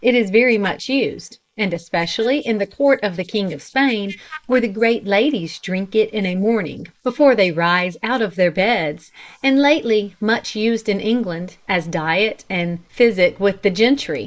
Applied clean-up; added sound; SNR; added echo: neural mask model Resemble Enhance denoiser.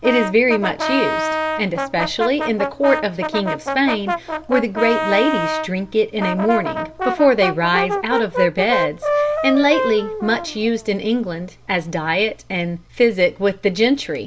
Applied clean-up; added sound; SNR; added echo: none; Brass instrument; 5 dB; none.